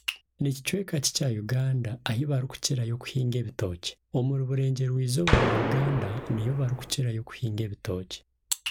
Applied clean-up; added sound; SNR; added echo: none; Gunshot, gunfire; -1 dB; none.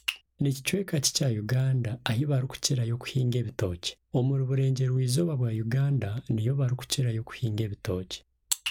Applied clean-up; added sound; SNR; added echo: none; none; none; none.